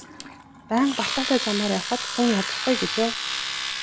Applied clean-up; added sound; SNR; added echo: none; Domestic sounds, home sounds; 4 dB; none.